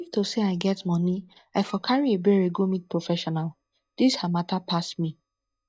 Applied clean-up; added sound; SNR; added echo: neural mask model DeepFilterNet 3.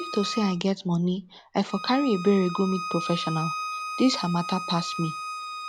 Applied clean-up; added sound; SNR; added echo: none; Bowed string instrument; 8 dB; none.